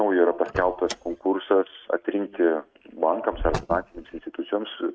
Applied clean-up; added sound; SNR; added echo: neural mask model RNNoise.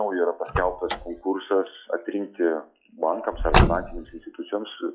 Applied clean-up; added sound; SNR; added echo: classical method log-MMSE.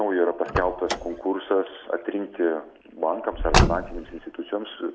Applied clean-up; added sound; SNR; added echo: none; Car; 2 dB; none.